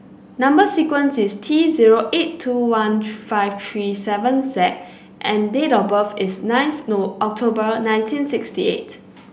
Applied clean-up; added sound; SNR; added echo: none; none; none; none.